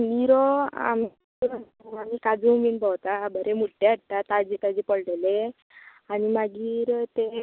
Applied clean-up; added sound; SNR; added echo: none; none; none; none.